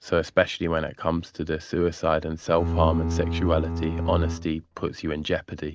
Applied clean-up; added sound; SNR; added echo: none; Bowed string instrument; 1 dB; none.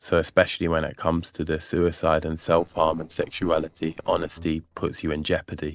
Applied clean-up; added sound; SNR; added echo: neural separator model SepFormer DNS4.